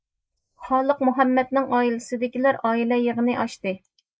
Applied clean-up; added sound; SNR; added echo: neural mask model Resemble Enhance denoiser.